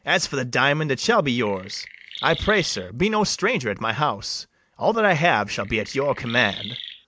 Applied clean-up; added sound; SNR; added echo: none; Chirp, tweet; 14 dB; none.